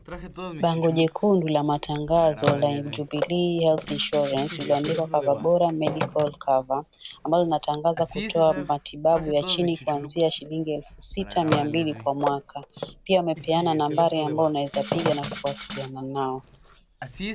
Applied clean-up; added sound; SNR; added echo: none; Telephone + Rattle (instrument); 10 dB; none.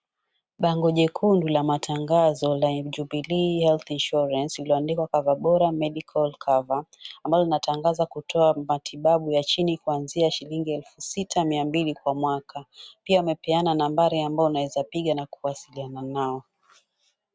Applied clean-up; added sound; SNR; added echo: none; none; none; none.